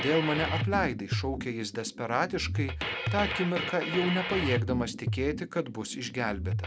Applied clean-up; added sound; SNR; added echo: none; Drum kit; 3 dB; none.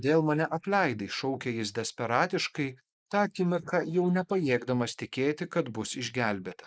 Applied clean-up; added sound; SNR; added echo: neural mask model Resemble Enhance denoiser.